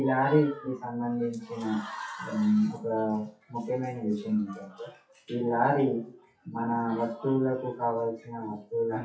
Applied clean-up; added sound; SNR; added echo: classical method WPE with log-MMSE.